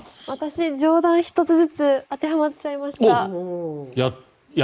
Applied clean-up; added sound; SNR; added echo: neural mask model Resemble Enhance denoiser.